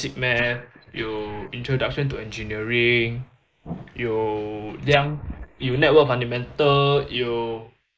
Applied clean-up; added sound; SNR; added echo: neural mask model Resemble Enhance denoiser.